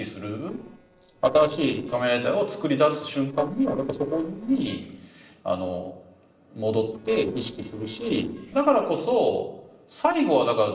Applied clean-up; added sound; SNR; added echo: neural separator model SepFormer DNS4.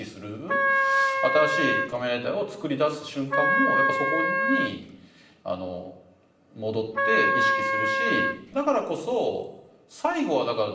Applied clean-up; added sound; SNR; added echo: none; Wind instrument, woodwind instrument; -4 dB; reverberation time 1.0 s.